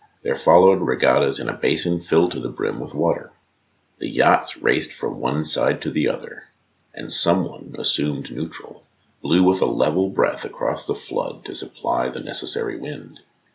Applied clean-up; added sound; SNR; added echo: none; none; none; none.